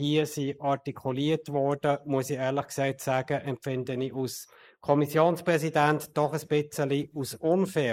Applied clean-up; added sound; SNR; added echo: neural mask model Resemble Enhance denoiser.